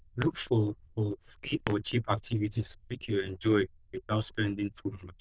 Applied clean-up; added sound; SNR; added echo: neural diffusion model UNIVERSE++.